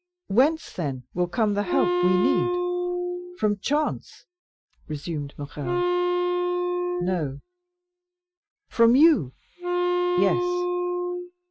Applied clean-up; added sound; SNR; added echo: classical method Wiener filter.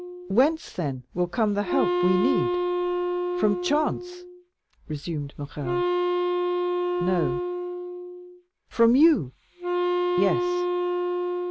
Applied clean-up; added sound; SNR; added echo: none; Wind instrument, woodwind instrument; 0 dB; none.